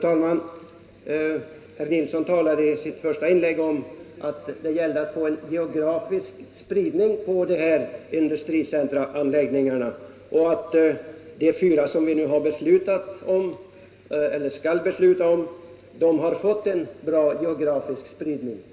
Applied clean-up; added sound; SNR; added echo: none; none; none; reverberation time 1.4 s.